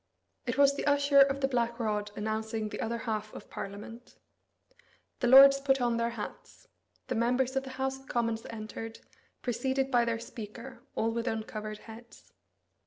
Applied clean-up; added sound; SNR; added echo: none; Bowed string instrument; 20 dB; none.